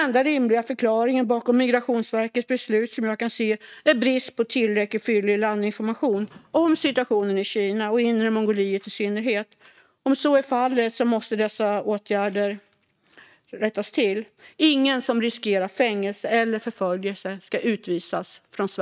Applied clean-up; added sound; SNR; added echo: neural mask model RNNoise.